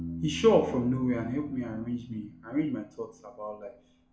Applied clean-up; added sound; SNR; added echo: none; Piano; 13 dB; reverberation time 0.4 s.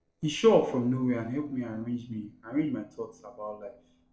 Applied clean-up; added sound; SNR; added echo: neural separator model SepFormer DNS4.